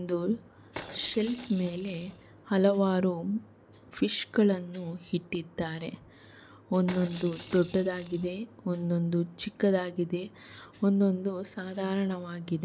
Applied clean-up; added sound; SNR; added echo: none; Rattle / Rattle (instrument); 9 dB; none.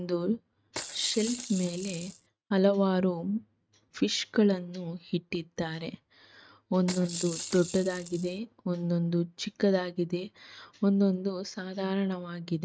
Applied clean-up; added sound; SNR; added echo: neural mask model RNNoise.